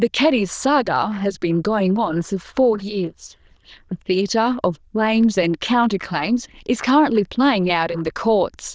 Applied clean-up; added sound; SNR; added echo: neural diffusion model UNIVERSE++.